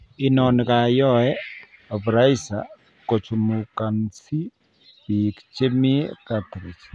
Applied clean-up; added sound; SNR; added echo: none; none; none; none.